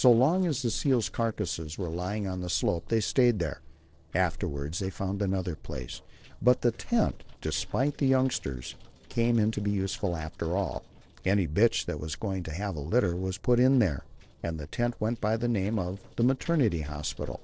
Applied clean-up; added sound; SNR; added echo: neural separator model SepFormer DNS4.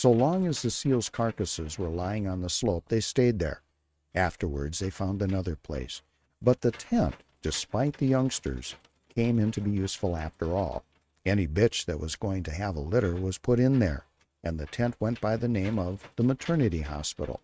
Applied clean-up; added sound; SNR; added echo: neural mask model RNNoise.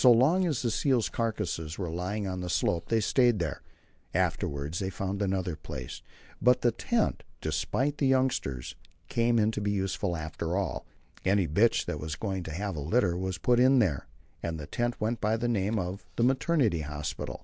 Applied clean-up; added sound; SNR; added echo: none; none; none; none.